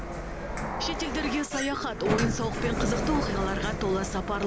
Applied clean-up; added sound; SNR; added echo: none; Sliding door; 0 dB; none.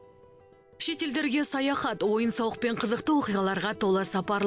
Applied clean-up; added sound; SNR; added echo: none; none; none; none.